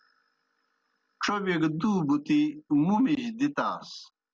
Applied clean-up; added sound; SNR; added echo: none; none; none; none.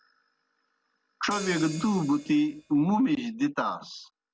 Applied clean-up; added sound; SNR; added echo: none; Hi-hat; 15 dB; none.